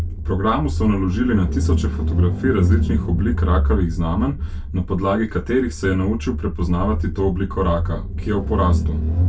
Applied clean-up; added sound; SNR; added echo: none; Engine / Car; 0 dB; reverberation time 0.2 s.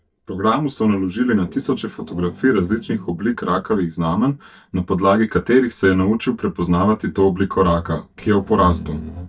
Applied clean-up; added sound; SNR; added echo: neural mask model DeepFilterNet 3.